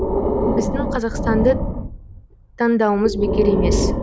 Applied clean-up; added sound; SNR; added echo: none; Breathing; -1 dB; none.